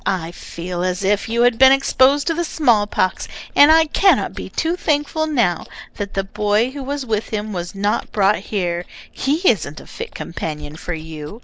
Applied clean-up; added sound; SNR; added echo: none; Chewing, mastication; 15 dB; none.